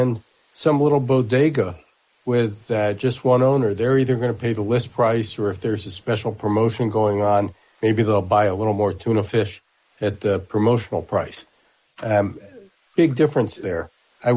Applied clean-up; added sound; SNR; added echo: neural mask model Resemble Enhance denoiser.